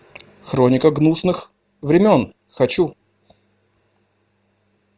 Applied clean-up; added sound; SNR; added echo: none; none; none; none.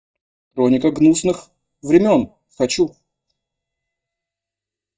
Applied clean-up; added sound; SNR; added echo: neural mask model DeepFilterNet 3.